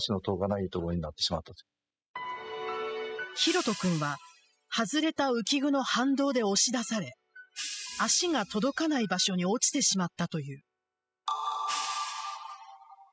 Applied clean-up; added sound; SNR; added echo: classical method spectral subtraction.